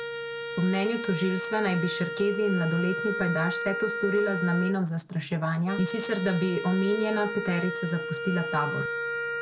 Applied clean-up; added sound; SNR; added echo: none; Wind instrument, woodwind instrument; 5 dB; none.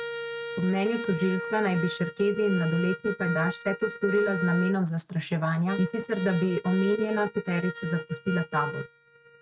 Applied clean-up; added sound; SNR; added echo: neural mask model RNNoise.